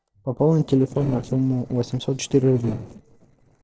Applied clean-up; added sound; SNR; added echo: neural separator model SepFormer DNS4.